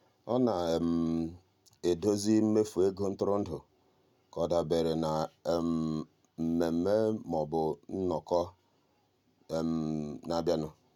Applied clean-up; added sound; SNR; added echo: none; none; none; none.